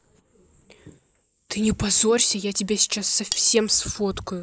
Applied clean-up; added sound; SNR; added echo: neural mask model Resemble Enhance denoiser.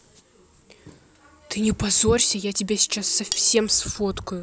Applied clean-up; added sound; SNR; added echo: none; Cutlery, silverware; 9 dB; none.